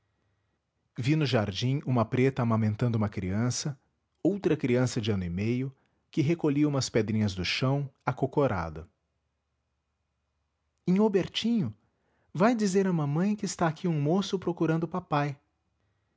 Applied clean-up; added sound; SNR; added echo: none; none; none; none.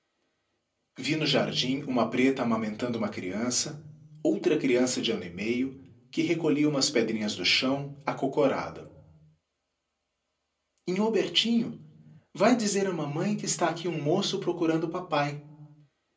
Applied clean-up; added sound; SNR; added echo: none; none; none; reverberation time 0.3 s.